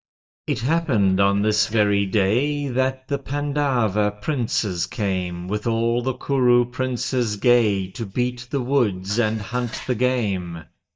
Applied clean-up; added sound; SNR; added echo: neural mask model DeepFilterNet 3.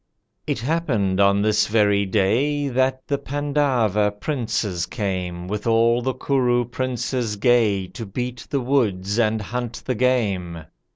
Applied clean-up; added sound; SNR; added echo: none; none; none; none.